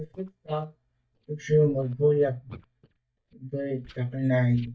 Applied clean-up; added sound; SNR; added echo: neural mask model DeepFilterNet 3.